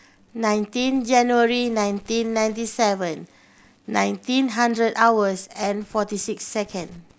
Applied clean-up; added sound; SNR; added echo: none; none; none; none.